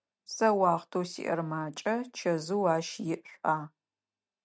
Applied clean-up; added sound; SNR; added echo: none; none; none; none.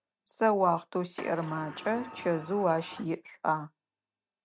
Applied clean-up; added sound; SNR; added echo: none; Sliding door; 15 dB; none.